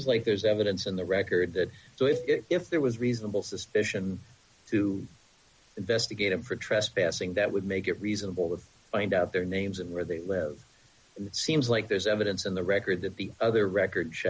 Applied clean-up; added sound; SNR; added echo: none; Cowbell; 15 dB; none.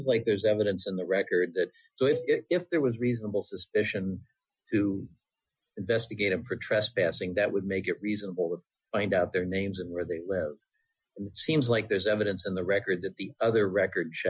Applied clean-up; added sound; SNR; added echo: classical method Wiener filter.